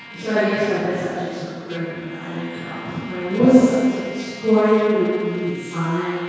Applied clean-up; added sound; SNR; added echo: none; Trumpet; 19 dB; reverberation time 2.0 s.